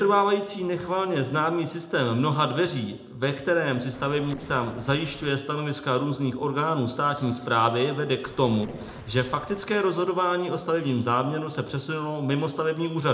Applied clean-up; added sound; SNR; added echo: neural separator model SepFormer DNS4.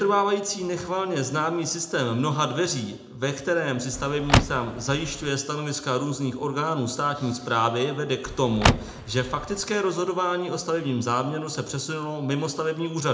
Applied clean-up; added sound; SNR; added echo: none; Car; 0 dB; reverberation time 0.5 s.